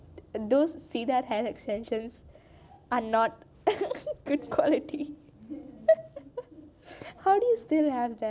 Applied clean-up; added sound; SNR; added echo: none; none; none; none.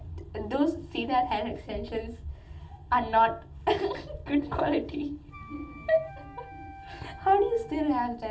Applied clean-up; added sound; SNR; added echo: none; Wind instrument, woodwind instrument; 19 dB; reverberation time 0.2 s.